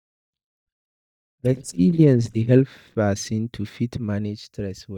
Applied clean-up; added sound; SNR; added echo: neural mask model DeepFilterNet 3.